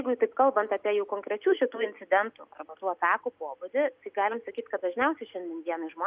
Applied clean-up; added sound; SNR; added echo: none; none; none; none.